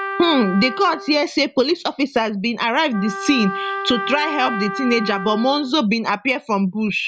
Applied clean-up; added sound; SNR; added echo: none; Trumpet; 10 dB; none.